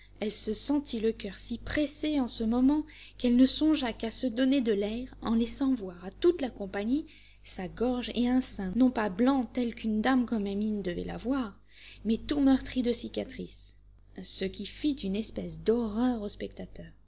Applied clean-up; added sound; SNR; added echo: none; none; none; none.